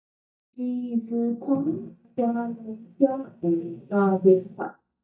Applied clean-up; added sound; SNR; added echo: neural mask model DeepFilterNet 3.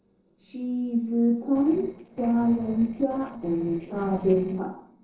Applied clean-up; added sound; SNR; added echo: neural separator model SepFormer DNS4.